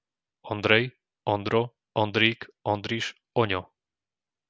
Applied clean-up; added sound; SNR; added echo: none; none; none; none.